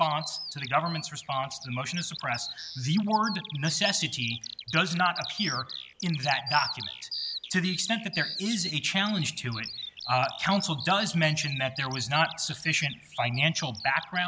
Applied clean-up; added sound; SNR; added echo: none; Bird vocalization, bird call, bird song; 10 dB; none.